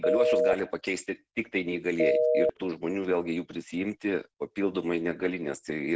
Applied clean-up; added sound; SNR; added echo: none; Telephone; -4 dB; none.